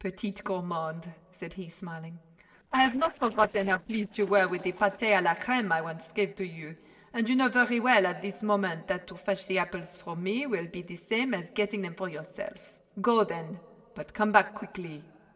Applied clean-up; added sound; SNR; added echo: neural separator model SepFormer DNS4.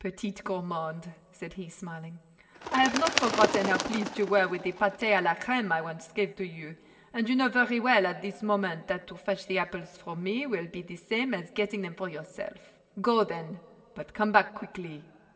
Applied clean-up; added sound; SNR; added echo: none; Bird; 4 dB; reverberation time 2.7 s.